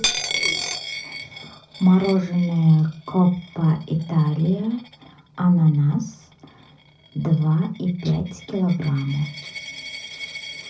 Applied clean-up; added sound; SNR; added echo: none; Coin (dropping); 11 dB; reverberation time 0.4 s.